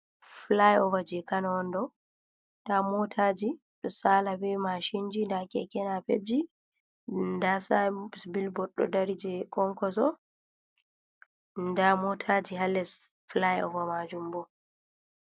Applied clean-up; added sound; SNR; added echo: none; none; none; none.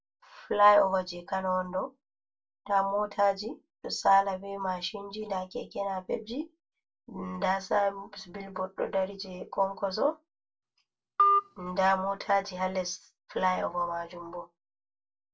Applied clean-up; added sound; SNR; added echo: none; Telephone; -1 dB; reverberation time 0.1 s.